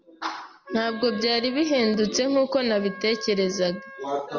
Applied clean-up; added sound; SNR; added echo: none; Wind instrument, woodwind instrument; 18 dB; none.